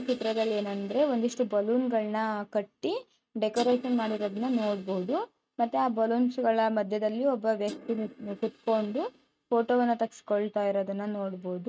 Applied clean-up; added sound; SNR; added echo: neural mask model RNNoise.